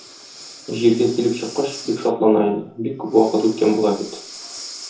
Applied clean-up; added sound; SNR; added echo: none; Breathing; 18 dB; reverberation time 0.6 s.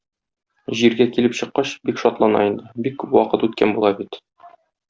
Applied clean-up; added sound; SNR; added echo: none; none; none; none.